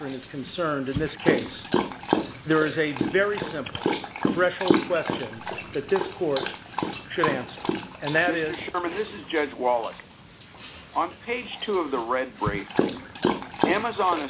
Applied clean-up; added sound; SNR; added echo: none; Dog; 2 dB; none.